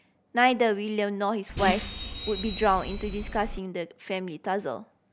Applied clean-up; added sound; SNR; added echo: none; Bus; 6 dB; none.